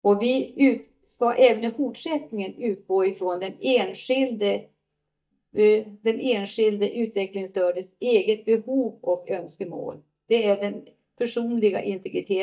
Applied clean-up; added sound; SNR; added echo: neural mask model DeepFilterNet 3.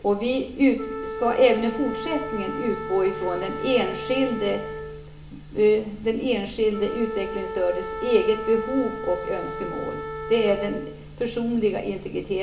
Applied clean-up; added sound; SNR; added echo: none; Wind instrument, woodwind instrument; 10 dB; reverberation time 0.7 s.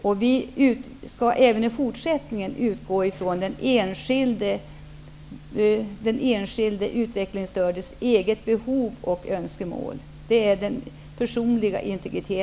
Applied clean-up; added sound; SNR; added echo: none; none; none; none.